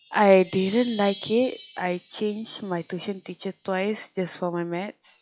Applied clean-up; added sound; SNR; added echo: classical method log-MMSE.